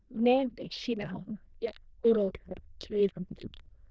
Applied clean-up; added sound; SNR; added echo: neural diffusion model UNIVERSE++.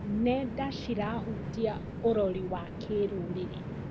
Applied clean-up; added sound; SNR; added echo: none; Train; 6 dB; none.